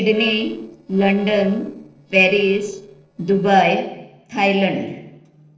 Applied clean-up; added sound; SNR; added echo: neural separator model SepFormer DNS4.